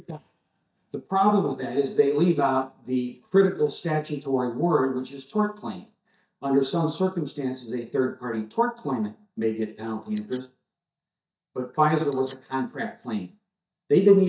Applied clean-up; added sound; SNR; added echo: neural mask model DeepFilterNet 3.